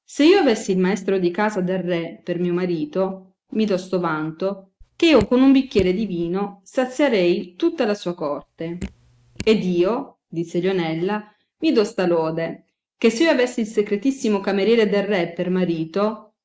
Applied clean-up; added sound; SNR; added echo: neural mask model RNNoise.